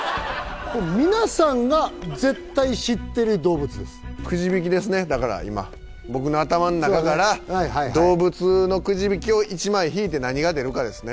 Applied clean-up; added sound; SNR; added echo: none; none; none; none.